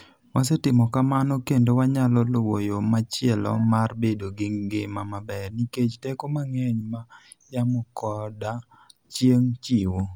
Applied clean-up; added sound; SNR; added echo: none; none; none; none.